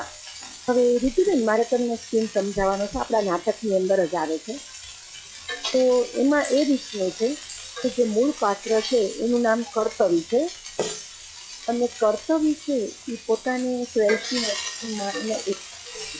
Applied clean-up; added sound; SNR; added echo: classical method log-MMSE.